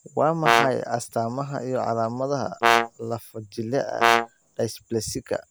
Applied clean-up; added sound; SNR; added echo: none; Brass instrument; -4 dB; none.